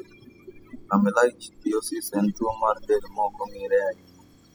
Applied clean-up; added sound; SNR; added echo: classical method spectral subtraction.